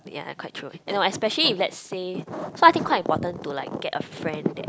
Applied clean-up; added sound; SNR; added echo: none; none; none; none.